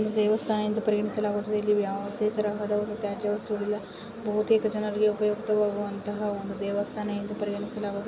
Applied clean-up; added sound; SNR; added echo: none; none; none; none.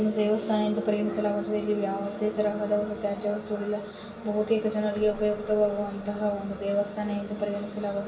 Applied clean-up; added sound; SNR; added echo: none; Thump, thud; 16 dB; reverberation time 0.8 s.